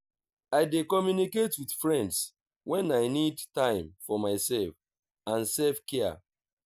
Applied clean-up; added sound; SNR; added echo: none; none; none; none.